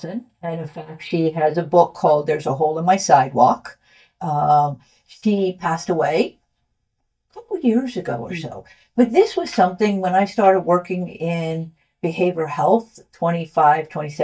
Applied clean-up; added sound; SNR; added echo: neural mask model DeepFilterNet 3.